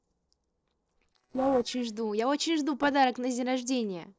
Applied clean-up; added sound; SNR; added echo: neural separator model SepFormer DNS4.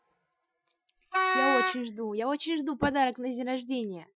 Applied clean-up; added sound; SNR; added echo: classical method Wiener filter.